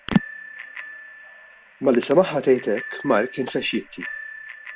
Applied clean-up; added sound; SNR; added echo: none; Bicycle bell; 15 dB; none.